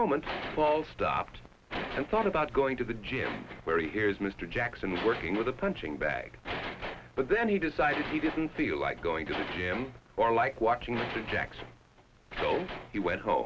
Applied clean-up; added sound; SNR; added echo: none; none; none; none.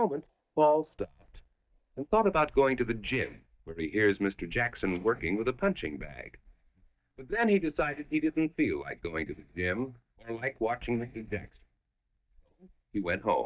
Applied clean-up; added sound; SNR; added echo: neural mask model DeepFilterNet 3.